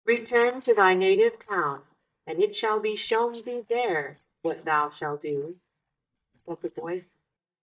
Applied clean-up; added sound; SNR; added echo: neural mask model DeepFilterNet 3.